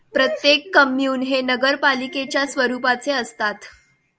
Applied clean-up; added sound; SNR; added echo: none; none; none; none.